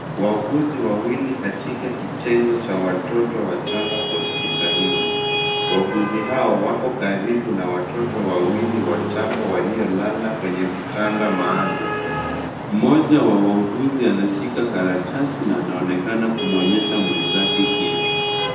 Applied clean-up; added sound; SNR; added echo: none; Traffic noise, roadway noise / Vehicle horn, car horn, honking; 4 dB; reverberation time 0.9 s.